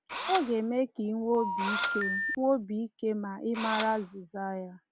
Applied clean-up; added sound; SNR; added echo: none; Telephone + Engine / Drill; 2 dB; none.